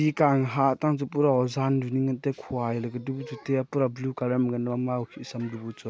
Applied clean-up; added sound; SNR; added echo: none; none; none; none.